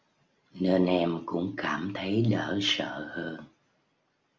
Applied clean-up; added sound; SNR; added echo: none; none; none; none.